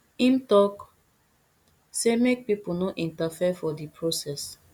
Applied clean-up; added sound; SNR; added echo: none; none; none; none.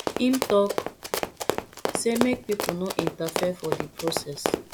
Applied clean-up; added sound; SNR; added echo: none; Run; 2 dB; none.